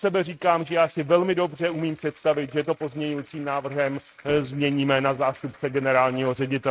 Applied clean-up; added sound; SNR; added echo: neural mask model RNNoise.